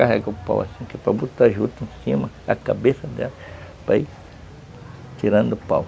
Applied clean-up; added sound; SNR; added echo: none; none; none; none.